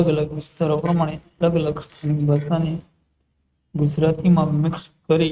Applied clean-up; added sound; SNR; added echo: neural mask model RNNoise.